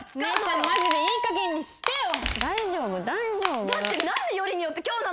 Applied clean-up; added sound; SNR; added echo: none; Squeak + Crushing; 1 dB; none.